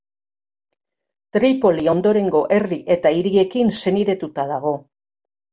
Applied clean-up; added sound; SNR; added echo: none; none; none; none.